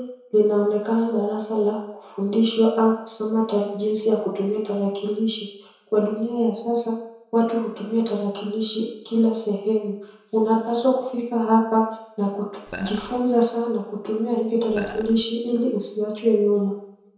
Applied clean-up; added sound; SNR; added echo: none; Burping, eructation; 13 dB; reverberation time 0.7 s.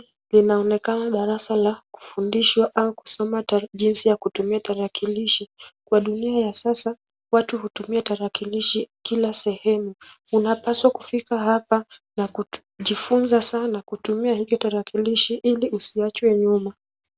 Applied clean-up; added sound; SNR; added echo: none; none; none; none.